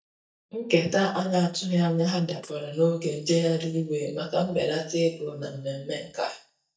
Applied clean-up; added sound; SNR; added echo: neural mask model DeepFilterNet 3.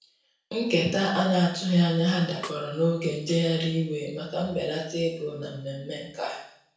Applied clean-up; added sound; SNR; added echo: none; Snare drum; 18 dB; reverberation time 0.7 s.